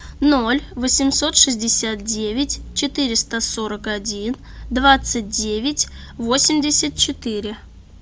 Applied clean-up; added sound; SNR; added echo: none; none; none; none.